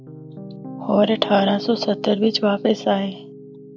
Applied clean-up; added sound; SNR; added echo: none; Piano; 13 dB; none.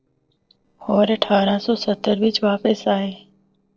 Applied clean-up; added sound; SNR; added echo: neural separator model SepFormer DNS4.